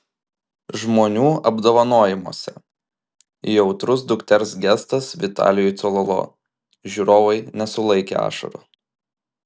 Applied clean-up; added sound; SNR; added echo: none; none; none; none.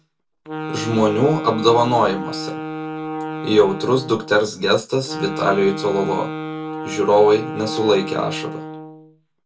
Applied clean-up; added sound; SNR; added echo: none; Wind instrument, woodwind instrument; 9 dB; reverberation time 0.2 s.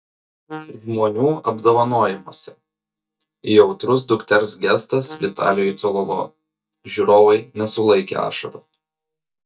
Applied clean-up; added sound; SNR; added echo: neural mask model DeepFilterNet 3.